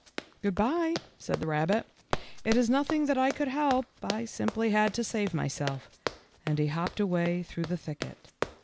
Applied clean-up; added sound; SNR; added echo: none; Run; 10 dB; none.